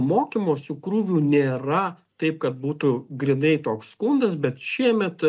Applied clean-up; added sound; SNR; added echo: none; none; none; none.